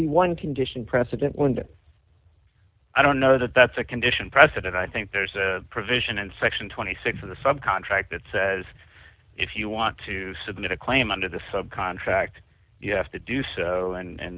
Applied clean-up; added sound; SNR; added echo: none; none; none; none.